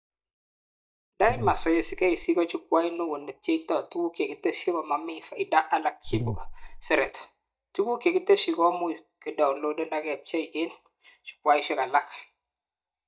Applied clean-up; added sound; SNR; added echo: neural mask model DeepFilterNet 3.